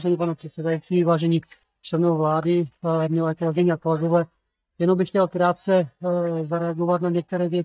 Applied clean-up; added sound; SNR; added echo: neural mask model DeepFilterNet 3.